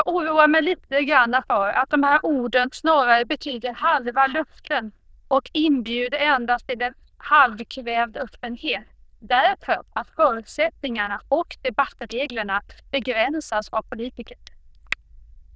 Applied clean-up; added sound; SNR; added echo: neural diffusion model UNIVERSE++.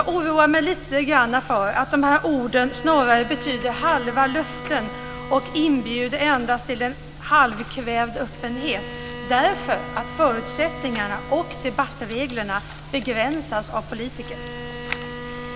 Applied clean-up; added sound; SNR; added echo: none; Bowed string instrument; 15 dB; none.